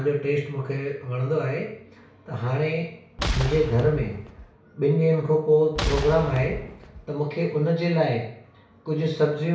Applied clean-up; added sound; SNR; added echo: none; Boom; 5 dB; reverberation time 0.6 s.